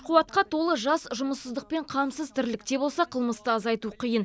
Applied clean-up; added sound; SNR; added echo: none; none; none; none.